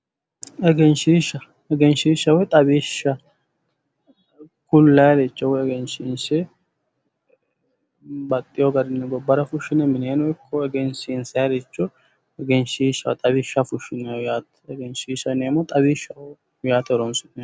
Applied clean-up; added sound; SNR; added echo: none; none; none; none.